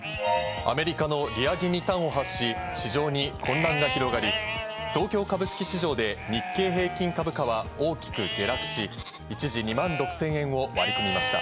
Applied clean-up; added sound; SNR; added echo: none; Livestock, farm animals, working animals; 6 dB; none.